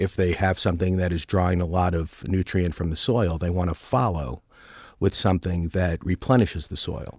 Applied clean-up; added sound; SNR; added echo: none; none; none; none.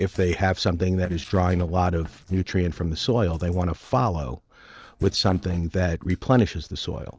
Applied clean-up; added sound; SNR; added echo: neural separator model SepFormer DNS4.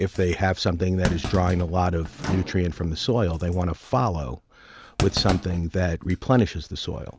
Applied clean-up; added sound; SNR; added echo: none; Thump, thud + Microwave oven; 11 dB; none.